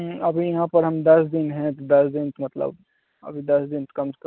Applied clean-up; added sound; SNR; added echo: none; none; none; none.